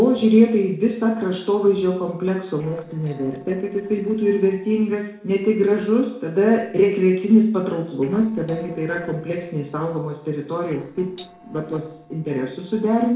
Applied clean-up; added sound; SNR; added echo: neural separator model SepFormer DNS4.